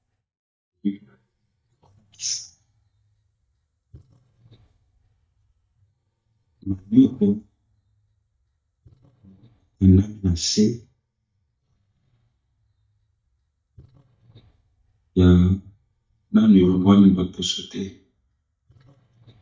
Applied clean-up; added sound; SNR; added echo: neural mask model DeepFilterNet 3.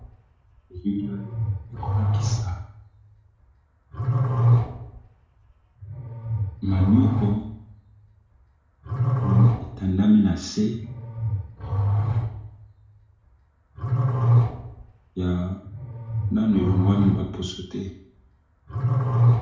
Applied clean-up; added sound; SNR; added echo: none; Growling; -3 dB; reverberation time 0.6 s.